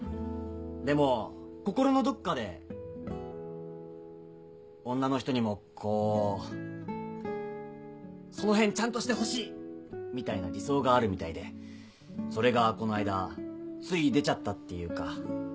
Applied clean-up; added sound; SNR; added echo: none; none; none; none.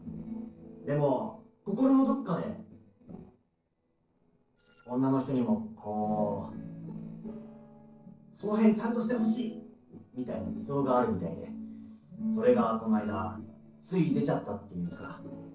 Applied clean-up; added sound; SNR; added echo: neural separator model SepFormer DNS4.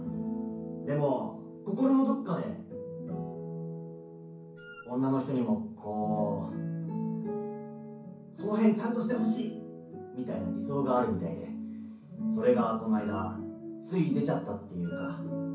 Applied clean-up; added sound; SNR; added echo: none; Wind instrument, woodwind instrument; 19 dB; reverberation time 0.6 s.